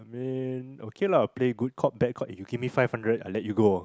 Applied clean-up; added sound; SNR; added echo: none; none; none; none.